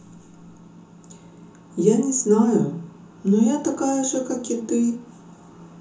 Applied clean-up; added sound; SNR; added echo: none; none; none; reverberation time 0.8 s.